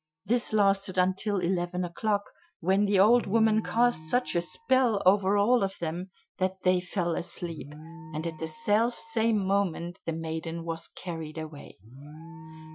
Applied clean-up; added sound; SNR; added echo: classical method Wiener filter.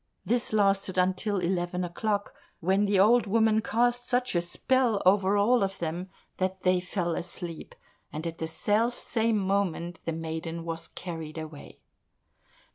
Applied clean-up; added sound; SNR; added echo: none; none; none; none.